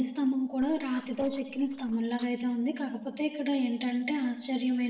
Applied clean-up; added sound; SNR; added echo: neural separator model SepFormer DNS4.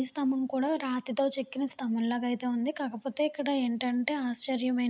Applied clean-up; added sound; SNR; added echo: none; none; none; none.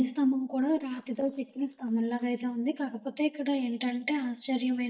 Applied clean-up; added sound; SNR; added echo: neural mask model DeepFilterNet 3.